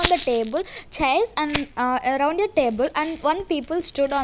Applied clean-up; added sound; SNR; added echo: none; Rattle (instrument); 12 dB; none.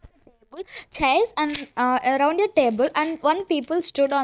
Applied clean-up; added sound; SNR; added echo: neural mask model DeepFilterNet 3.